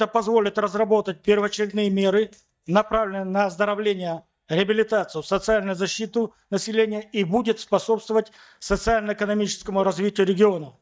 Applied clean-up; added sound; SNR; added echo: neural mask model DeepFilterNet 3.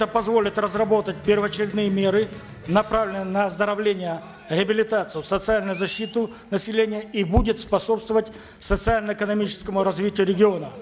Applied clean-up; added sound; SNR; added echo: none; Cheering; 20 dB; none.